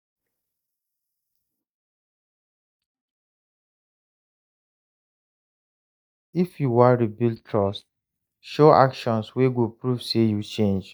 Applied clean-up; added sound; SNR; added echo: neural mask model DeepFilterNet 3.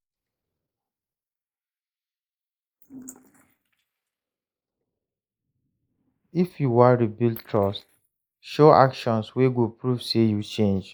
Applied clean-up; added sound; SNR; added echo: neural mask model Resemble Enhance denoiser.